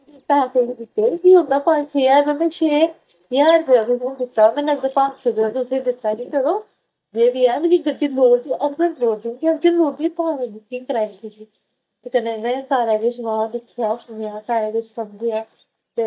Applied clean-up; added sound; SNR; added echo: neural mask model DeepFilterNet 3.